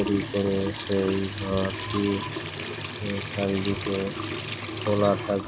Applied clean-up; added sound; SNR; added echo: none; Trickle, dribble / Sink (filling or washing) / Water tap, faucet; 5 dB; none.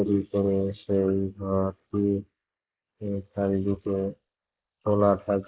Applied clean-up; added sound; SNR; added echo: neural mask model Resemble Enhance denoiser.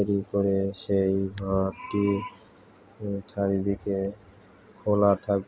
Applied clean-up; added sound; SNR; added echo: none; none; none; none.